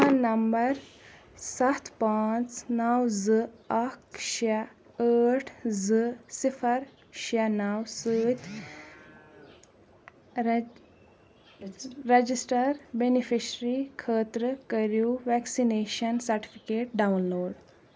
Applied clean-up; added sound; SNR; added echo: none; none; none; none.